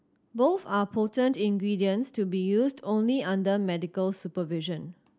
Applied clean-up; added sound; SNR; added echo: none; none; none; none.